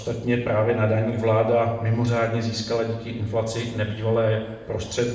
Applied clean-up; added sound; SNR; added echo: none; none; none; reverberation time 0.8 s.